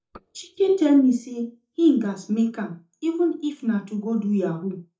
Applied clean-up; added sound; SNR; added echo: neural mask model DeepFilterNet 3.